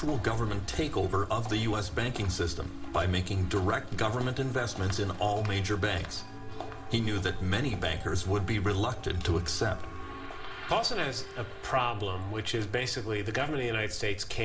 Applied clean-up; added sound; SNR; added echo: none; Walk, footsteps; 9 dB; reverberation time 1.3 s.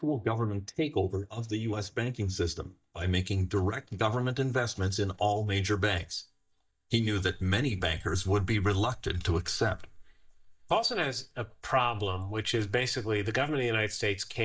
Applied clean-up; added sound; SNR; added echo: neural mask model DeepFilterNet 3.